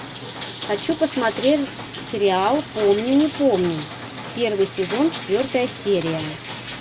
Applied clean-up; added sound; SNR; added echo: none; Rain; 10 dB; none.